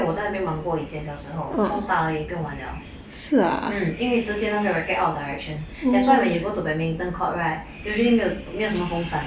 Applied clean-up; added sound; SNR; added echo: none; none; none; none.